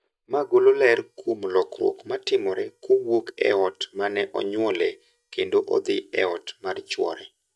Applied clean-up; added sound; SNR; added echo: neural mask model DeepFilterNet 3.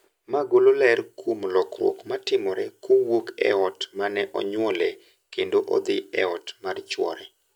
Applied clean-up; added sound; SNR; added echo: none; none; none; none.